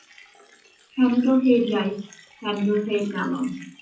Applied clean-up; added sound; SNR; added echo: classical method WPE with log-MMSE.